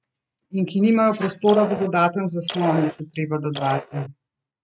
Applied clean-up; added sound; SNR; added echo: neural mask model RNNoise.